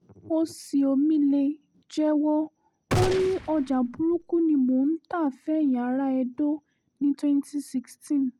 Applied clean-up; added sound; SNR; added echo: none; Gunshot, gunfire; 6 dB; none.